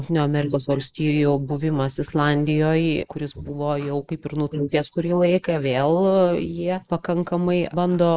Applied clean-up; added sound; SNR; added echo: neural mask model Resemble Enhance denoiser.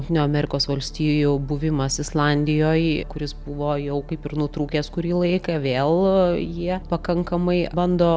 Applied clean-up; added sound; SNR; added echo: none; none; none; none.